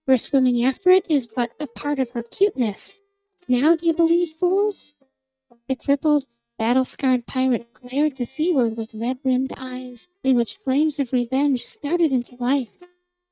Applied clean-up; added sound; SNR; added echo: neural mask model DeepFilterNet 3.